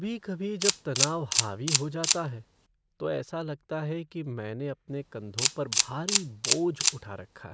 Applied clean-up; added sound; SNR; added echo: none; Camera; -4 dB; none.